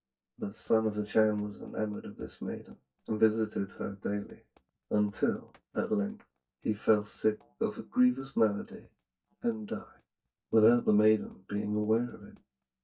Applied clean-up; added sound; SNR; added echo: neural mask model DeepFilterNet 3.